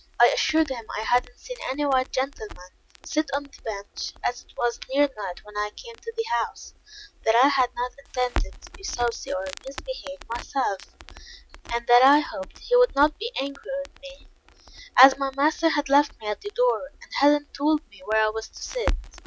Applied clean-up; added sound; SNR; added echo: none; Crackle; 13 dB; none.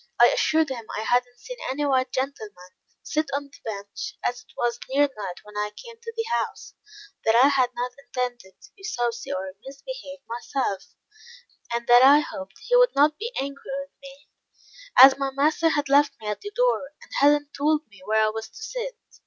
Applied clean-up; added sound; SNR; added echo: none; none; none; none.